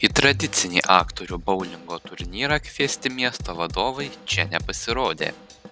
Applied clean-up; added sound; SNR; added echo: none; Bowed string instrument + Drum / Drum kit; 12 dB; none.